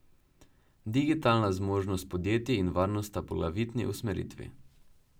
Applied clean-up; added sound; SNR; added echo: none; none; none; none.